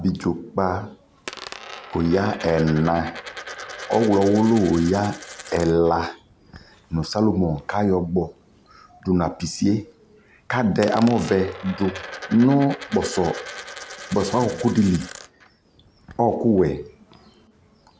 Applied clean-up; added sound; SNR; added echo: none; Coin (dropping); 17 dB; none.